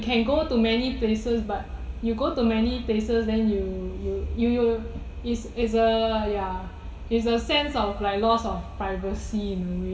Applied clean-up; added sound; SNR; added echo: none; none; none; reverberation time 2.7 s.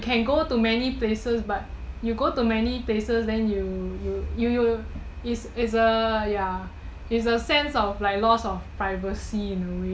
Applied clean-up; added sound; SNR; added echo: none; none; none; none.